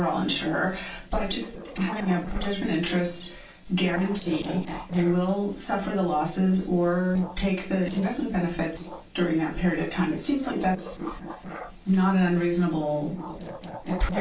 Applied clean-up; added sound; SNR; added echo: neural separator model SepFormer DNS4.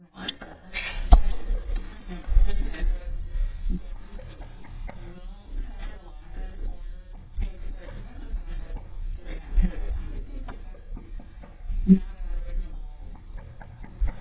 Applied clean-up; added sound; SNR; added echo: neural mask model DeepFilterNet 3.